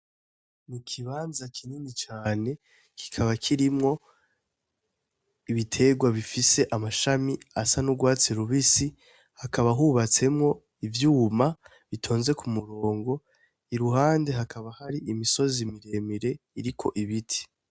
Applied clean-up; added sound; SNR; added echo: none; none; none; none.